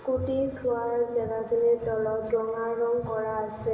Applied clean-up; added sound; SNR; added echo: none; Bowed string instrument; 19 dB; reverberation time 2.8 s.